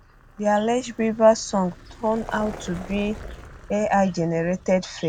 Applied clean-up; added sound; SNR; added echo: none; Vehicle; 18 dB; none.